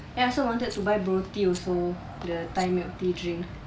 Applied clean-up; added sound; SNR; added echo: none; Growling + Rattle; 20 dB; none.